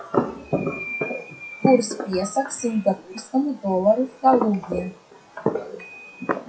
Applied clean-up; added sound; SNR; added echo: classical method WPE with log-MMSE.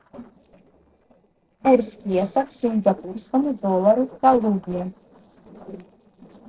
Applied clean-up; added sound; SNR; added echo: neural separator model SepFormer DNS4.